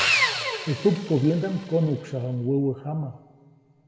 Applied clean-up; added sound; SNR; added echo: none; Sawing; 4 dB; reverberation time 1.4 s.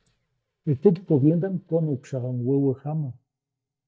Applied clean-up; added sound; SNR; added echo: neural mask model DeepFilterNet 3.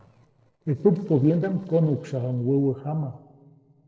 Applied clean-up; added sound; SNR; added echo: neural separator model SepFormer DNS4.